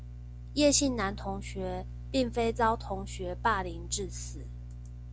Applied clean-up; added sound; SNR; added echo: none; none; none; none.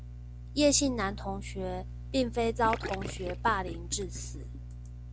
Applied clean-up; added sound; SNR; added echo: none; Gurgling / Liquid; 11 dB; none.